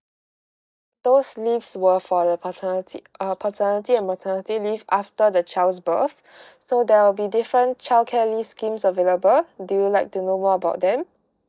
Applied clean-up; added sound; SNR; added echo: neural mask model DeepFilterNet 3.